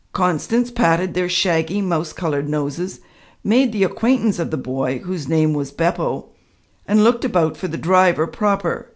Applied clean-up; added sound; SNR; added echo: none; none; none; none.